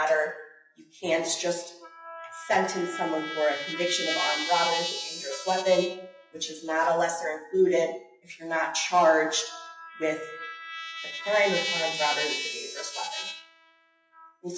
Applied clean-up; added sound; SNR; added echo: classical method WPE with log-MMSE.